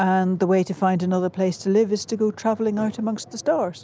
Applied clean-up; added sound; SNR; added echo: none; none; none; none.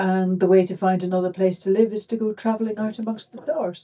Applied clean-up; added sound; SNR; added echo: neural mask model DeepFilterNet 3.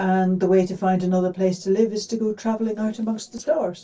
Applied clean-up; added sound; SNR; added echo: neural separator model SepFormer DNS4.